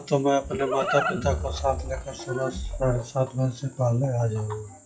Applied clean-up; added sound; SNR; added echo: classical method log-MMSE.